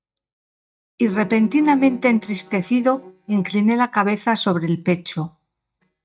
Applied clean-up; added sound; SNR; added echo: neural mask model DeepFilterNet 3.